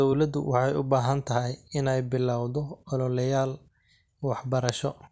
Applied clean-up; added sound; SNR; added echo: none; none; none; none.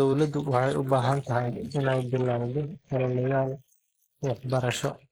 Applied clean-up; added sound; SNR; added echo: neural mask model Resemble Enhance denoiser.